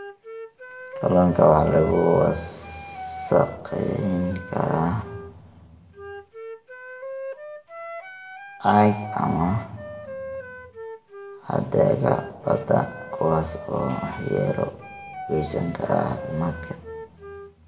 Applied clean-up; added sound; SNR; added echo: none; Wind instrument, woodwind instrument; 13 dB; reverberation time 1.1 s.